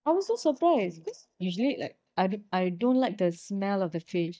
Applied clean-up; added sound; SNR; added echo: neural mask model DeepFilterNet 3.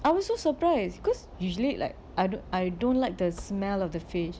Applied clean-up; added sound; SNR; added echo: none; none; none; none.